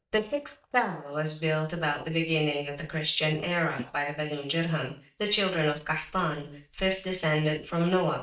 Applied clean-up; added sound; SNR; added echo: neural mask model DeepFilterNet 3.